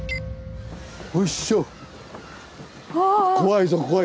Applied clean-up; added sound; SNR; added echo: none; none; none; none.